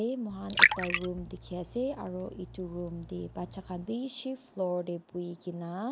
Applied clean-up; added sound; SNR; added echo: none; Liquid; -3 dB; none.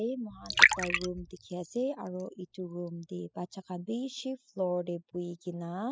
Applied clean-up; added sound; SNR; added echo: classical method spectral subtraction.